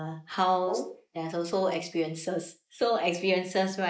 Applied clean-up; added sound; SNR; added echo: neural mask model Resemble Enhance denoiser.